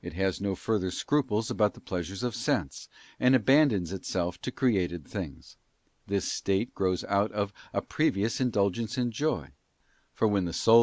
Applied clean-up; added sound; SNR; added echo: none; none; none; none.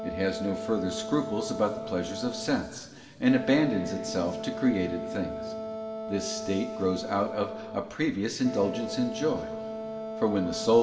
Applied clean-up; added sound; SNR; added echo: none; Wind instrument, woodwind instrument; 8 dB; reverberation time 2.1 s.